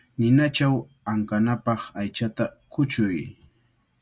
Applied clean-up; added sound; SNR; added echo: none; none; none; none.